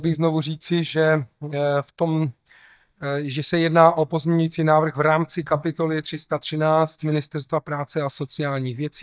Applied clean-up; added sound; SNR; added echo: neural mask model DeepFilterNet 3.